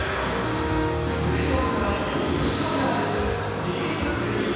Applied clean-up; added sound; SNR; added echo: none; Wind instrument, woodwind instrument; 10 dB; reverberation time 2.2 s.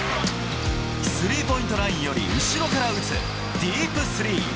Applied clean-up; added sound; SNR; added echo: none; none; none; none.